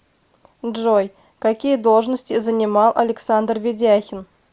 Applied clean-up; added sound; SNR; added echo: none; none; none; none.